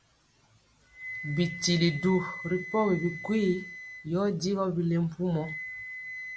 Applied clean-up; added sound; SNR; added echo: none; Wind instrument, woodwind instrument; 12 dB; none.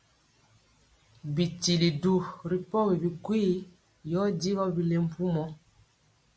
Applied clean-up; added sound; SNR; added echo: none; none; none; none.